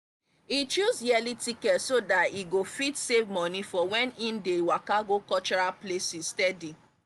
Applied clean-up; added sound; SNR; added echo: none; none; none; none.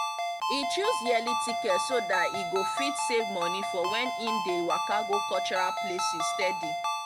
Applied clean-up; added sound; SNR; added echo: none; Ringtone; -1 dB; none.